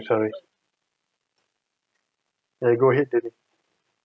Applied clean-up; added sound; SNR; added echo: none; none; none; none.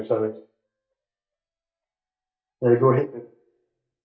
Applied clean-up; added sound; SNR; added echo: neural mask model DeepFilterNet 3.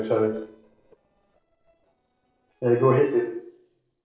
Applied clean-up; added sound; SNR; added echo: neural separator model SepFormer DNS4.